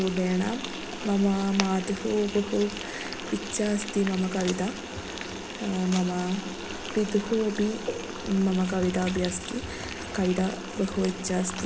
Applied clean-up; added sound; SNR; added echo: none; Frying (food); 11 dB; reverberation time 0.3 s.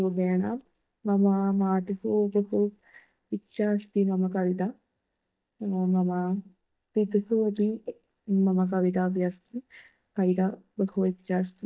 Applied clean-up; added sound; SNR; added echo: neural mask model DeepFilterNet 3.